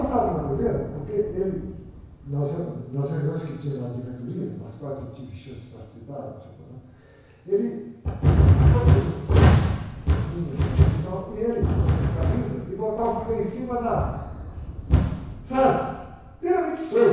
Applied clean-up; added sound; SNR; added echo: none; Thunder; 18 dB; reverberation time 1.1 s.